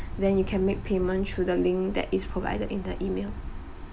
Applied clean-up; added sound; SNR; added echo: none; Engine; 8 dB; none.